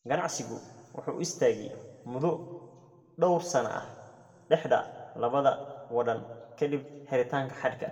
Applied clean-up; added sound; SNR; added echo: none; none; none; reverberation time 1.3 s.